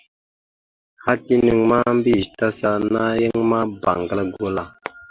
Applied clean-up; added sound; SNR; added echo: none; none; none; none.